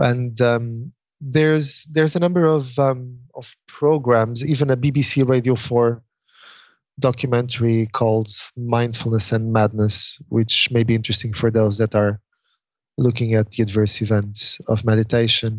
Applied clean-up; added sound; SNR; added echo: none; none; none; none.